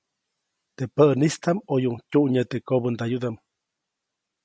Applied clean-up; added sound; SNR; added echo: none; none; none; none.